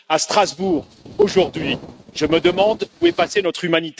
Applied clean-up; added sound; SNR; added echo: neural mask model RNNoise.